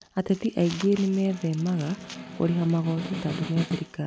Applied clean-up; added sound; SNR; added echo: none; Snare drum; 11 dB; none.